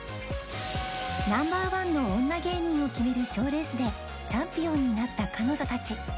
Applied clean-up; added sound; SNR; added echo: none; Wind instrument, woodwind instrument; 13 dB; none.